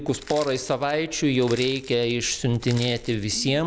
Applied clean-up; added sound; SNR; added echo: none; Crushing; 19 dB; none.